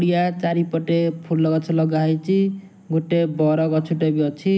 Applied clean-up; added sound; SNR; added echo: none; none; none; none.